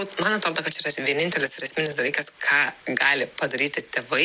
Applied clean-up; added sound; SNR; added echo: none; none; none; none.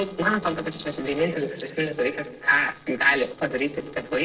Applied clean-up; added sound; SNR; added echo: neural separator model SepFormer DNS4.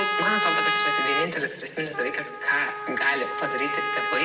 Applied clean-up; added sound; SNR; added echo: none; Trumpet; -1 dB; reverberation time 1.5 s.